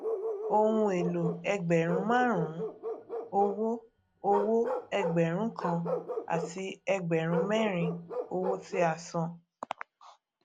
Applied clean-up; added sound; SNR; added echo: none; Bark; 7 dB; none.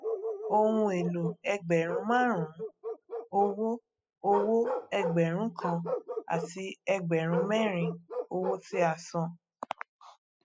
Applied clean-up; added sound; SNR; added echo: classical method spectral subtraction.